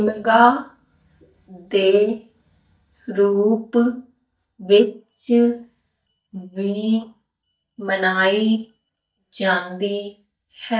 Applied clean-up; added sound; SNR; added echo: neural mask model DeepFilterNet 3.